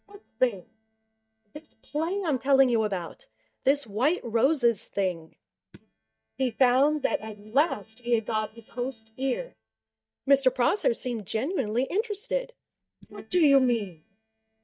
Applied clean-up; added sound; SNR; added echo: neural mask model DeepFilterNet 3.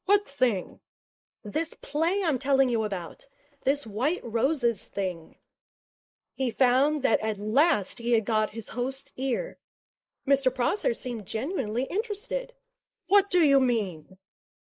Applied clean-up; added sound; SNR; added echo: neural mask model Resemble Enhance denoiser.